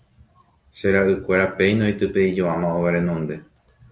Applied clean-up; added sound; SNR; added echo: none; none; none; none.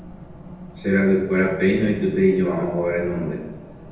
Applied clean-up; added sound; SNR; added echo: none; Race car, auto racing; 15 dB; reverberation time 0.9 s.